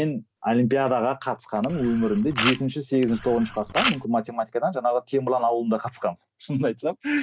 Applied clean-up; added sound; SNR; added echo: none; Camera; 6 dB; none.